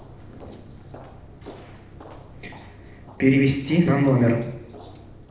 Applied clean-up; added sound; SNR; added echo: neural separator model SepFormer DNS4.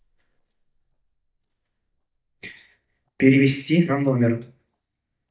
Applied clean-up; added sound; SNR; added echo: neural mask model DeepFilterNet 3.